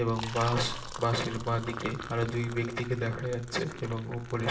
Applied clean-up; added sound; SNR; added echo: none; Liquid; 10 dB; reverberation time 0.8 s.